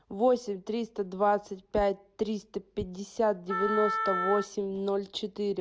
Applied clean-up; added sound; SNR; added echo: none; Wind instrument, woodwind instrument; 4 dB; none.